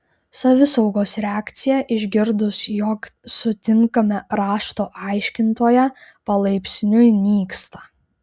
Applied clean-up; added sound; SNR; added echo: none; none; none; none.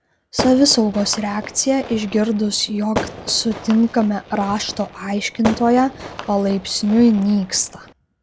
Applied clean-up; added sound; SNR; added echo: none; Fireworks; 12 dB; none.